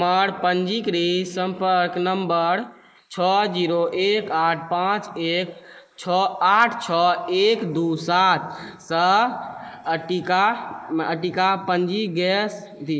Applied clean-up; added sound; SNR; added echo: neural mask model Resemble Enhance denoiser.